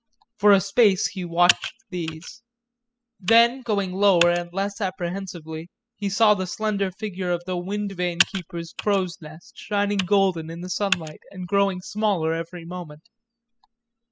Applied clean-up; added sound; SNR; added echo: classical method spectral subtraction.